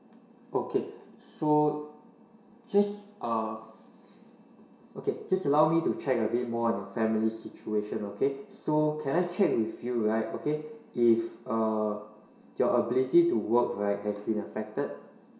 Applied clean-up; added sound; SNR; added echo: none; none; none; reverberation time 0.7 s.